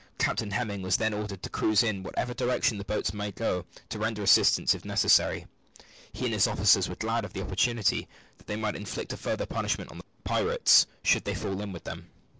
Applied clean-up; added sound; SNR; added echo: none; none; none; none.